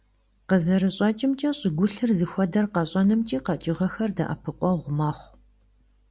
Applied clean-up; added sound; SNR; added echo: none; none; none; none.